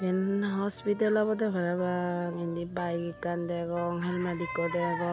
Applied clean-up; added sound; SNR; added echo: none; Organ + Trumpet; 18 dB; none.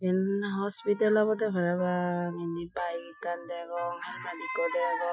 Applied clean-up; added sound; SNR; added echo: classical method Wiener filter.